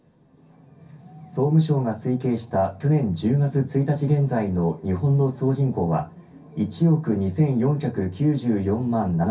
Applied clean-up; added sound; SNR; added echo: none; none; none; reverberation time 0.3 s.